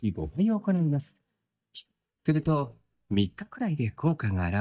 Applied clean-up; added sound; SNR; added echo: neural mask model DeepFilterNet 3.